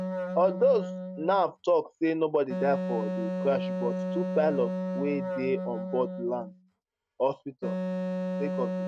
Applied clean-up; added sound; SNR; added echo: neural mask model RNNoise.